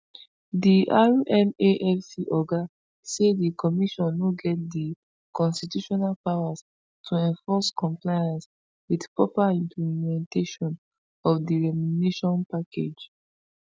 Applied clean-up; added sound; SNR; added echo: none; none; none; none.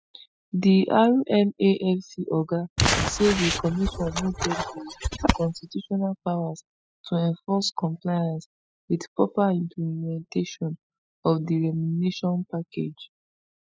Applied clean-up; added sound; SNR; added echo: classical method spectral subtraction.